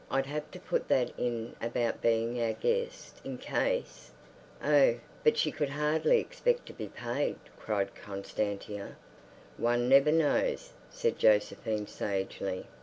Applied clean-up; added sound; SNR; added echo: none; none; none; none.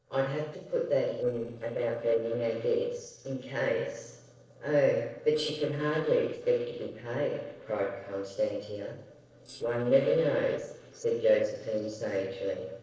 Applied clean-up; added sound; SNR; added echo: neural separator model SepFormer DNS4.